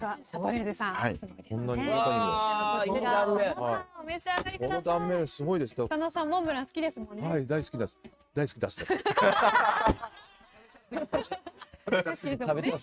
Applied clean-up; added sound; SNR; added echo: neural mask model RNNoise.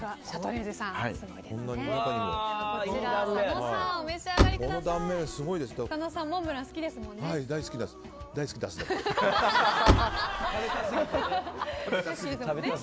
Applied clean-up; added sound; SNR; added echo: none; Slam; -2 dB; none.